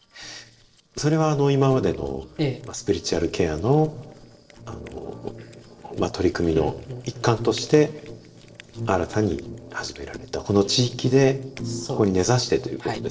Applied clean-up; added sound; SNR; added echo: neural separator model SepFormer DNS4.